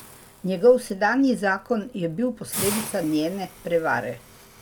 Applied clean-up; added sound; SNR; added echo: none; Hiss; 14 dB; none.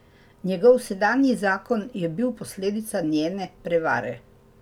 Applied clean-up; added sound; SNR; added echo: none; none; none; none.